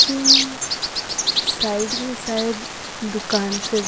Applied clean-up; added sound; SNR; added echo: none; Bird vocalization, bird call, bird song; -4 dB; none.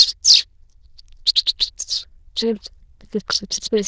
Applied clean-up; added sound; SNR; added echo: neural diffusion model UNIVERSE++.